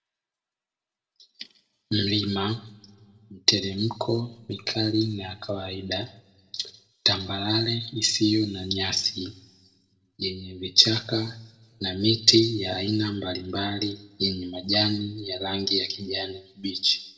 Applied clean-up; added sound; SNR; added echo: none; none; none; reverberation time 0.7 s.